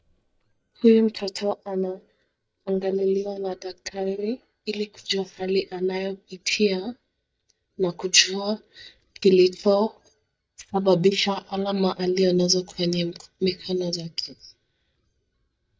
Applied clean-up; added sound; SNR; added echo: neural mask model DeepFilterNet 3.